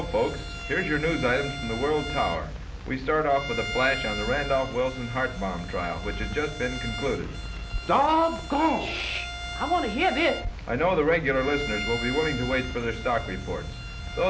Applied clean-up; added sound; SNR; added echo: none; Bowed string instrument; 11 dB; none.